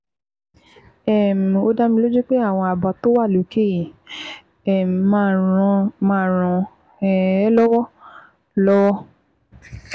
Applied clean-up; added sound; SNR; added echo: none; none; none; none.